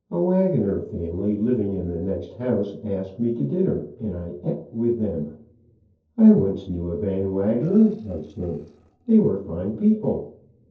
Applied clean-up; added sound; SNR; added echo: neural separator model SepFormer DNS4.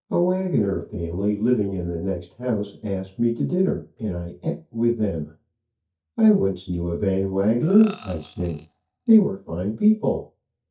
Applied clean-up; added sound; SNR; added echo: neural mask model DeepFilterNet 3.